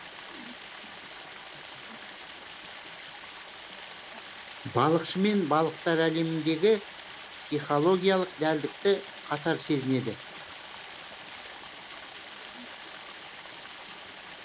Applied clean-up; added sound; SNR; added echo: none; Stream; 12 dB; none.